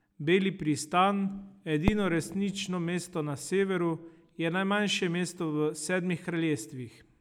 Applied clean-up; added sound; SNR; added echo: none; Fireworks; 14 dB; none.